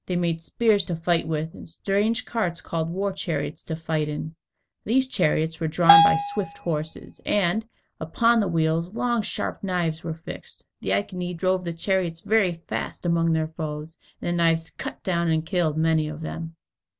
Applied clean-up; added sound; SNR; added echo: none; Bell; -3 dB; none.